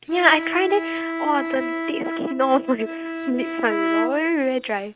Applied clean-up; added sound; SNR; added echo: neural mask model RNNoise.